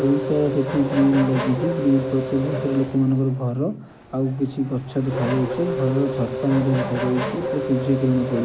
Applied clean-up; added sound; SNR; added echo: none; Race car, auto racing / Accelerating, revving, vroom; 6 dB; none.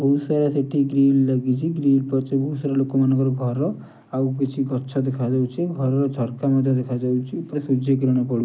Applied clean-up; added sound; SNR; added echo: none; none; none; none.